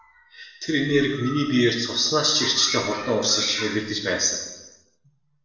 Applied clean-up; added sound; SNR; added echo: none; none; none; reverberation time 0.9 s.